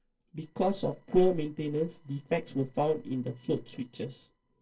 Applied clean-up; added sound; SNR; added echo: neural separator model SepFormer DNS4.